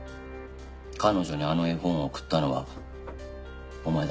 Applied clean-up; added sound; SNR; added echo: none; Knock; 20 dB; none.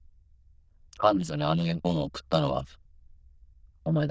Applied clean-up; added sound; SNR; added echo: neural diffusion model UNIVERSE++.